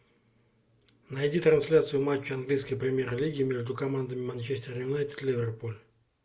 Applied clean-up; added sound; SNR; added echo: none; none; none; none.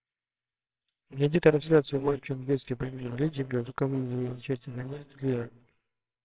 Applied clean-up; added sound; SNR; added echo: neural separator model SepFormer WHAMR!.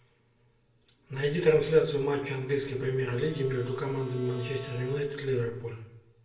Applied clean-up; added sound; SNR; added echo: none; Bowed string instrument; 19 dB; reverberation time 0.6 s.